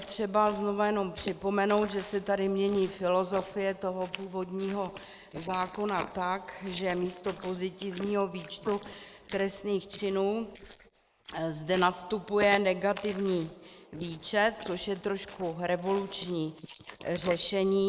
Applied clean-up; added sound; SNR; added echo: neural mask model Resemble Enhance denoiser.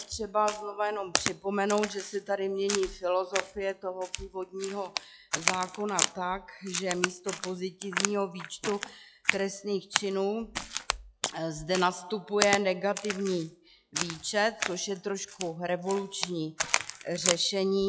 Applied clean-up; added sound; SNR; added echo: classical method log-MMSE.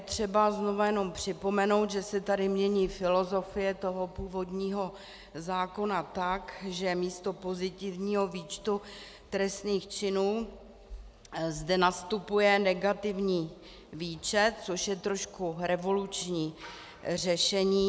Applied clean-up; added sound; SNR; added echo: none; none; none; none.